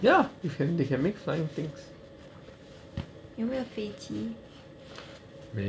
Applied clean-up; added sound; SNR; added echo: none; none; none; none.